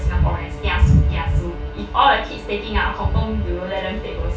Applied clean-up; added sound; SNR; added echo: none; Bowed string instrument; 17 dB; reverberation time 0.2 s.